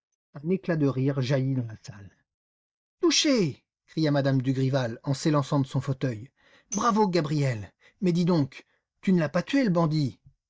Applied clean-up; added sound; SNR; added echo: neural mask model DeepFilterNet 3.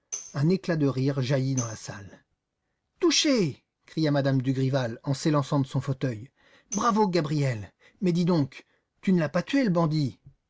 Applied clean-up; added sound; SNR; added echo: none; Tambourine; 18 dB; none.